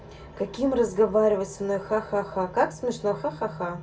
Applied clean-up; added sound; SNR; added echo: none; none; none; reverberation time 0.2 s.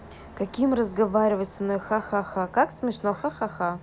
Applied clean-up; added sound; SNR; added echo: none; none; none; none.